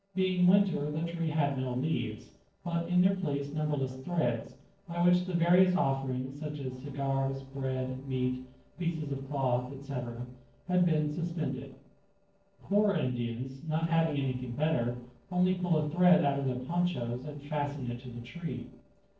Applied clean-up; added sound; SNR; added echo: neural separator model SepFormer DNS4.